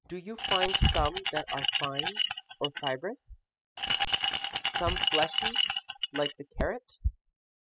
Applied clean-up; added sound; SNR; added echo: classical method spectral subtraction.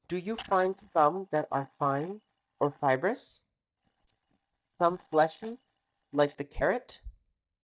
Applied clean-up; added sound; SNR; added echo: neural mask model DeepFilterNet 3.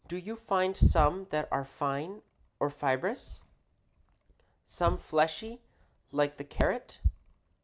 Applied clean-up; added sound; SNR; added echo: none; none; none; none.